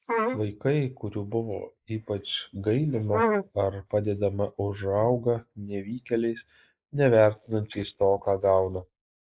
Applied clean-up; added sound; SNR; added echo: neural mask model Resemble Enhance denoiser.